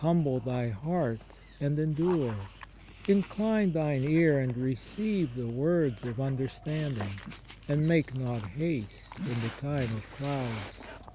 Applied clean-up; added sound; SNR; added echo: none; Dog; 16 dB; none.